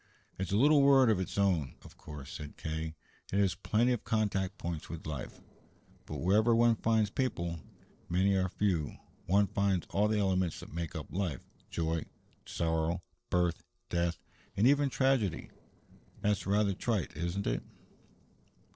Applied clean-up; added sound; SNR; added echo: neural separator model SepFormer DNS4.